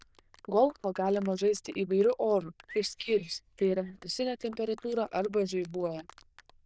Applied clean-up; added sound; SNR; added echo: neural diffusion model UNIVERSE++.